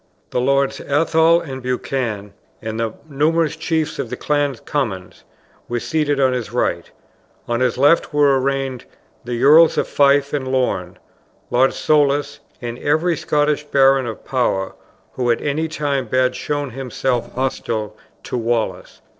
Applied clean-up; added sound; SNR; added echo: neural separator model SepFormer DNS4.